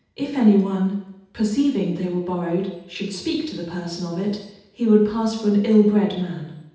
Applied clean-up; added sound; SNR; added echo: none; none; none; reverberation time 0.8 s.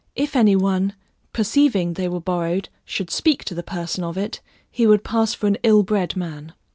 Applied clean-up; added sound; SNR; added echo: none; none; none; none.